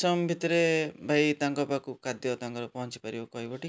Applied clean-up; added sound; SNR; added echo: none; none; none; none.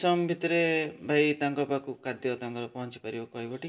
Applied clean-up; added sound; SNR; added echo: none; none; none; reverberation time 0.4 s.